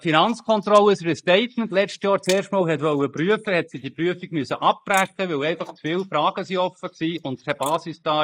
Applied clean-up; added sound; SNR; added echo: neural mask model Resemble Enhance denoiser.